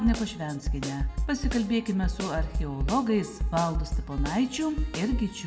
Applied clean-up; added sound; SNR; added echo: none; Snare drum; 2 dB; reverberation time 0.8 s.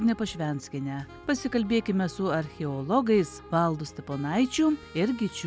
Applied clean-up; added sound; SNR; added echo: none; none; none; none.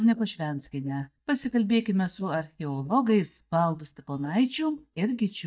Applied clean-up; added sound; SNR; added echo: neural mask model DeepFilterNet 3.